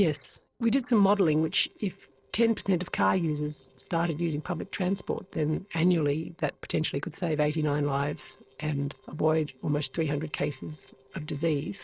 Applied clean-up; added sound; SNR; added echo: neural separator model SepFormer DNS4.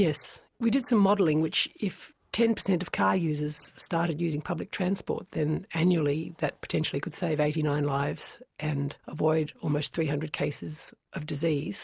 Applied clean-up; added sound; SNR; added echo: none; none; none; none.